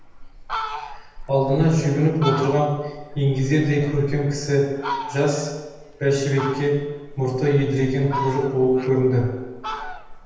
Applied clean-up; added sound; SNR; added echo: none; Fowl; 12 dB; reverberation time 1.1 s.